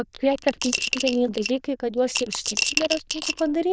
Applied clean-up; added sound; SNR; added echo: neural diffusion model UNIVERSE++.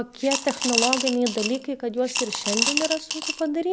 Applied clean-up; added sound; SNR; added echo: none; Coin (dropping) / Glass; 2 dB; none.